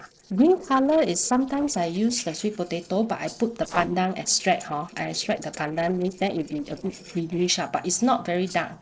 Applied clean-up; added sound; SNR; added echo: neural separator model SepFormer DNS4.